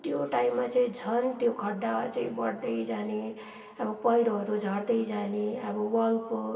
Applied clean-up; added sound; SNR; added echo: none; none; none; reverberation time 2.1 s.